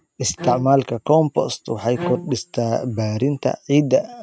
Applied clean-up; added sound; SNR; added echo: neural mask model RNNoise.